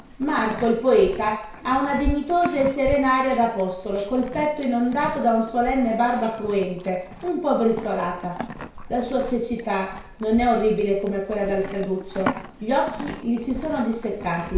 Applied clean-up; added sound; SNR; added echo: none; Livestock, farm animals, working animals; 12 dB; reverberation time 0.6 s.